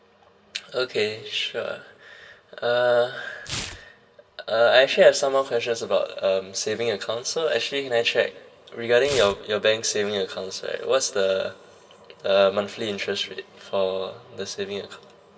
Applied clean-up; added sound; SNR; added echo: none; Tearing; 17 dB; reverberation time 1.6 s.